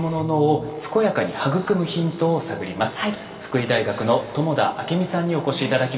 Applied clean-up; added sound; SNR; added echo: none; Boat, Water vehicle; 18 dB; reverberation time 2.4 s.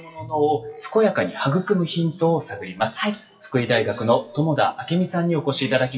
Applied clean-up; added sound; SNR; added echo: classical method WPE with log-MMSE.